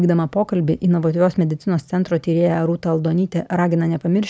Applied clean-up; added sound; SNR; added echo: none; none; none; none.